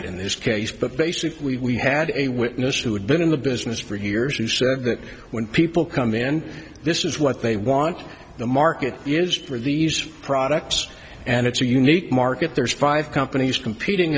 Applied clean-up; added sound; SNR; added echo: none; none; none; none.